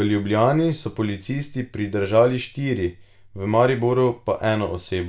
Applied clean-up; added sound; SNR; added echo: none; none; none; none.